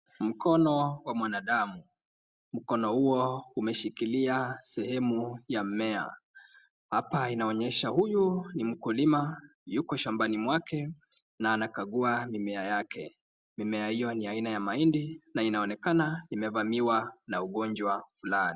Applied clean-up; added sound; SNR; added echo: none; none; none; none.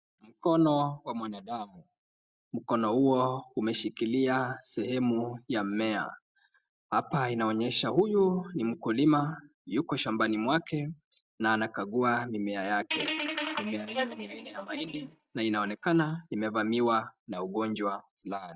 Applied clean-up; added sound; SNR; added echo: neural mask model DeepFilterNet 3.